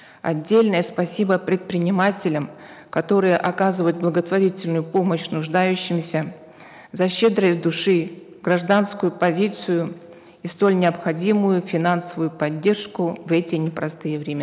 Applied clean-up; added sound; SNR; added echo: none; none; none; none.